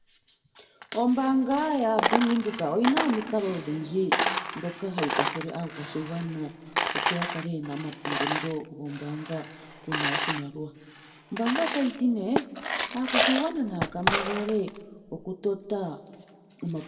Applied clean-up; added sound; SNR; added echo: none; Coin (dropping); 3 dB; reverberation time 1.2 s.